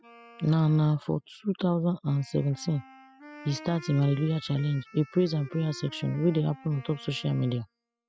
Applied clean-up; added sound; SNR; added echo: classical method spectral subtraction.